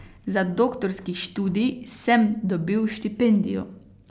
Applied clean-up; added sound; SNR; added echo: none; none; none; none.